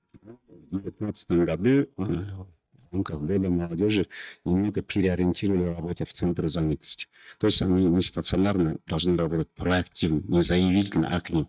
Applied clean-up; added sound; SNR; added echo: neural mask model DeepFilterNet 3.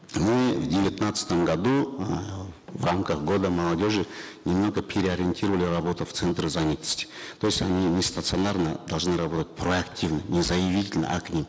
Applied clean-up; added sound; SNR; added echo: none; none; none; none.